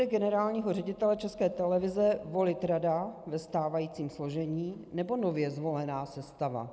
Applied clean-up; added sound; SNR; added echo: none; none; none; none.